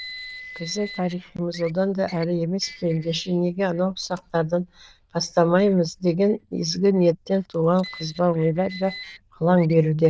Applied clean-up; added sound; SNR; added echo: neural diffusion model UNIVERSE++.